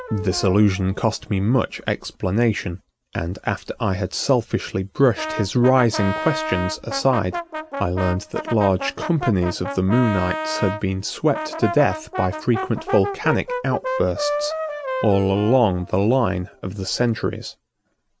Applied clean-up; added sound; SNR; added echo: none; Brass instrument; 9 dB; none.